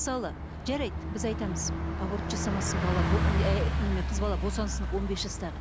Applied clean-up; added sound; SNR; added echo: none; Bus; -4 dB; none.